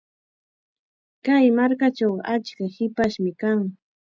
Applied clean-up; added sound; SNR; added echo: none; none; none; none.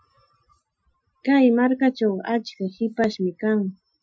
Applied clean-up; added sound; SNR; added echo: classical method Wiener filter.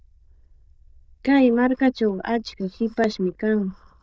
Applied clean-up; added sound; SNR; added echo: neural diffusion model UNIVERSE++.